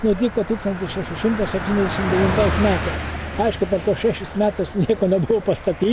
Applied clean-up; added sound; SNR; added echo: none; Car passing by; 7 dB; none.